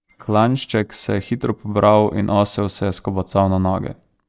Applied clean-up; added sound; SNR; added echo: neural mask model DeepFilterNet 3.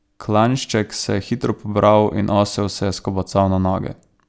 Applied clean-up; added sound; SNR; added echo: none; none; none; none.